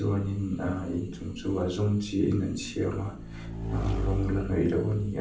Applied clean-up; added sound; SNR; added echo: none; Motorcycle / Engine; 7 dB; reverberation time 0.6 s.